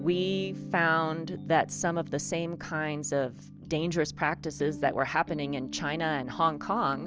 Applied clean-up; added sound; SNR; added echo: none; none; none; none.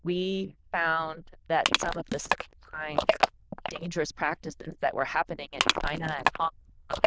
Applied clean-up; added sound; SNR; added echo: neural diffusion model UNIVERSE++.